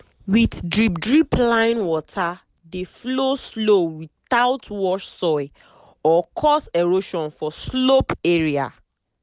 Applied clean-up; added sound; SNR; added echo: none; none; none; none.